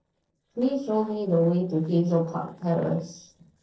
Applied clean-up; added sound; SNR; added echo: neural separator model SepFormer DNS4.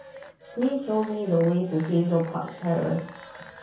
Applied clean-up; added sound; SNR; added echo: none; Applause / Cheering / Clapping; 19 dB; reverberation time 0.6 s.